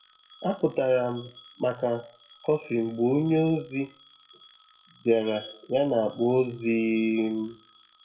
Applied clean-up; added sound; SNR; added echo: classical method WPE with log-MMSE.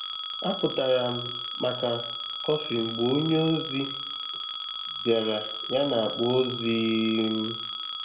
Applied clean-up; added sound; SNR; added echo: none; Telephone; 6 dB; reverberation time 0.6 s.